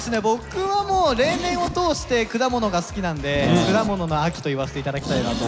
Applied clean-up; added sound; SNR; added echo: none; Zipper (clothing); 11 dB; none.